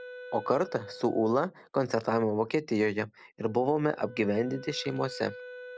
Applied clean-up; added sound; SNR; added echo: none; Wind instrument, woodwind instrument; 18 dB; none.